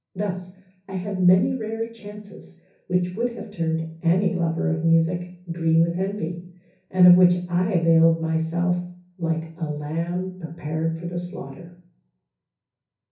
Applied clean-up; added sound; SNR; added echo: none; none; none; reverberation time 0.6 s.